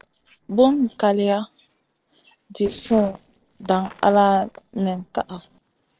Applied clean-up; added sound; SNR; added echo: neural separator model SepFormer DNS4.